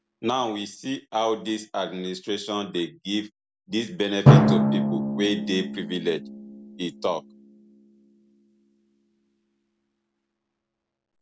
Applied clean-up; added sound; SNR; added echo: none; Drum; -3 dB; none.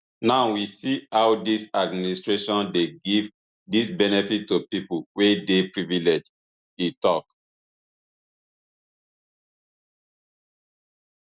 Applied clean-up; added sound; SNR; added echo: none; none; none; none.